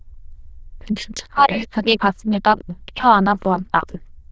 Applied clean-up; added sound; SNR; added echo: neural diffusion model UNIVERSE++.